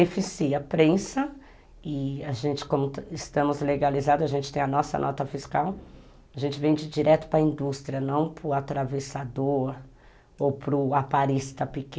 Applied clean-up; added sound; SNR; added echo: none; none; none; none.